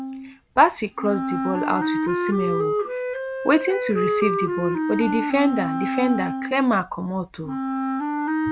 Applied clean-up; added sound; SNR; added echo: none; Wind instrument, woodwind instrument; 1 dB; none.